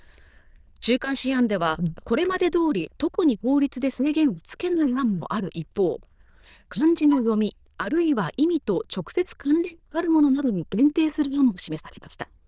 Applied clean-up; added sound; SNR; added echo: neural diffusion model UNIVERSE++.